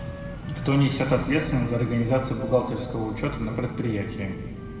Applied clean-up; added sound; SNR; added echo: none; Wind instrument, woodwind instrument; 19 dB; reverberation time 1.8 s.